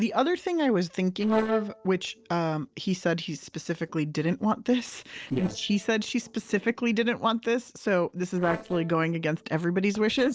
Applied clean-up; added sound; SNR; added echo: neural separator model SepFormer DNS4.